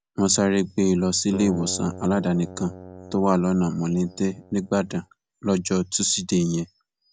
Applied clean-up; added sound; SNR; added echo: none; Keyboard (musical); 15 dB; none.